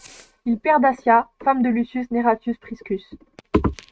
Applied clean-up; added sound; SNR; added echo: neural mask model RNNoise.